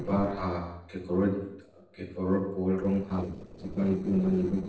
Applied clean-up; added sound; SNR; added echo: neural separator model SepFormer DNS4.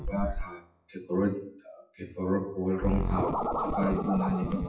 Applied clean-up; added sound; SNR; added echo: classical method WPE with log-MMSE.